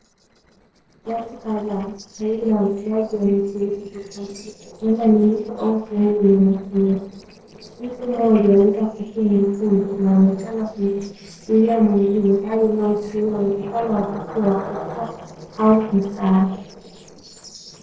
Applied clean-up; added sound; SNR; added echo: neural separator model SepFormer DNS4.